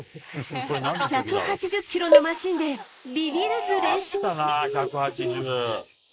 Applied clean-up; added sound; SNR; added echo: neural mask model Resemble Enhance denoiser.